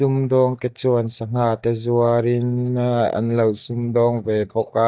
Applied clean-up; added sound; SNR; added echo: neural mask model DeepFilterNet 3.